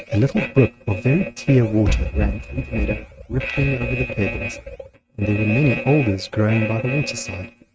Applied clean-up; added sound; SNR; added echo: neural mask model RNNoise.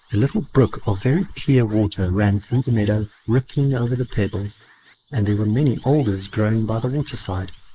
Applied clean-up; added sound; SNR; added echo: neural mask model Resemble Enhance denoiser.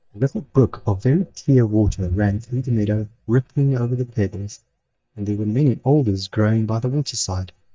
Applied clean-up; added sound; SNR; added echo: neural mask model DeepFilterNet 3.